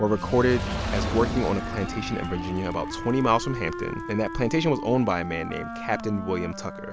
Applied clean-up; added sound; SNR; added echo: none; Wind instrument, woodwind instrument + Fire; 6 dB; none.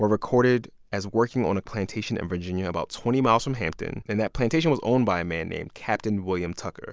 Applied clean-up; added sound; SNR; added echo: none; none; none; none.